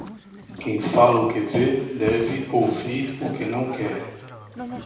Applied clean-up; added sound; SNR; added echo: none; Boat, Water vehicle; 14 dB; reverberation time 0.9 s.